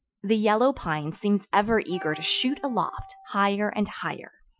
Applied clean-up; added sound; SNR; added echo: classical method Wiener filter.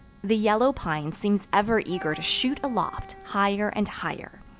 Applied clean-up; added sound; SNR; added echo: none; Wind instrument, woodwind instrument; 19 dB; none.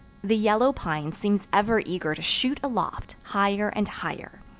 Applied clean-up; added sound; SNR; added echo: none; none; none; none.